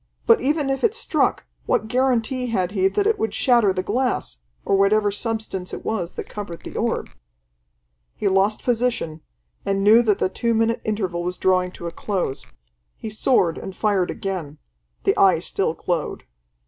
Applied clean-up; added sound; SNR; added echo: none; Squeak / Tools; 15 dB; none.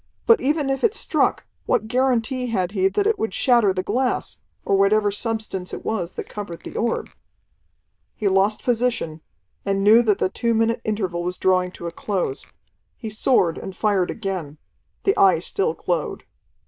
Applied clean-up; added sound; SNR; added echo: neural diffusion model UNIVERSE++.